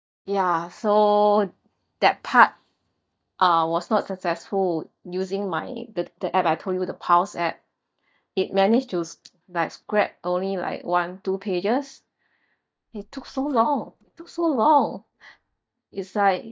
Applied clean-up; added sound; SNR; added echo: neural mask model DeepFilterNet 3.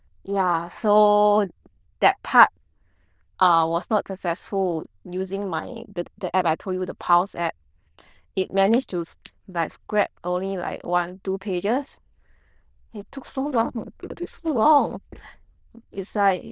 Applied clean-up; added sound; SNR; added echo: neural diffusion model UNIVERSE++.